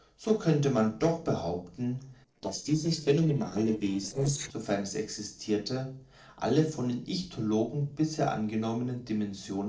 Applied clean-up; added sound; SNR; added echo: neural separator model SepFormer DNS4.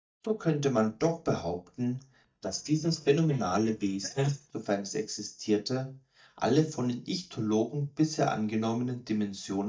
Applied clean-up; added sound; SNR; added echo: neural mask model DeepFilterNet 3.